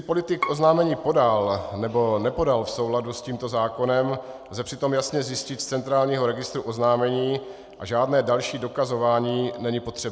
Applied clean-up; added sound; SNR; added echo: none; Bowed string instrument; 12 dB; none.